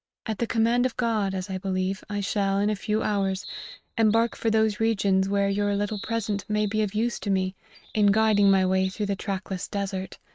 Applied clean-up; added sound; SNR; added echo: neural mask model RNNoise.